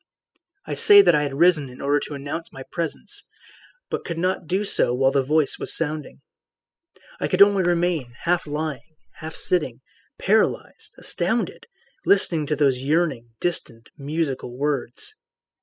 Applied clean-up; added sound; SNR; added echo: classical method spectral subtraction.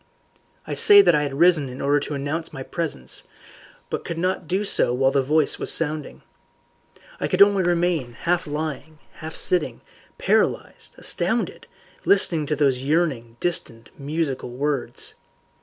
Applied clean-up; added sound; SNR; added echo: none; Splash, splatter; 18 dB; none.